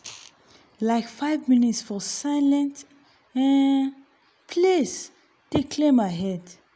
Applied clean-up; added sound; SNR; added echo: none; none; none; none.